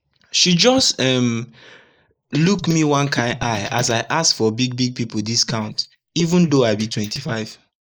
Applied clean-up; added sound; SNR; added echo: neural mask model Resemble Enhance denoiser.